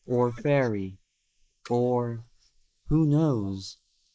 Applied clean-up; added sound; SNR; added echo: neural mask model Resemble Enhance denoiser.